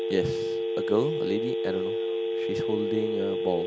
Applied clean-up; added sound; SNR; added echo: none; Telephone; -3 dB; none.